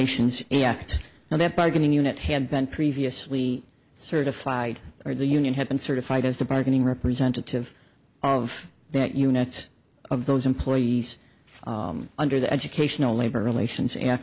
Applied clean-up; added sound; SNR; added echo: none; none; none; none.